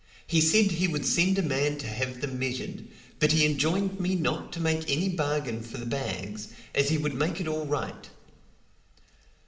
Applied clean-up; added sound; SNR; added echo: none; none; none; reverberation time 1.7 s.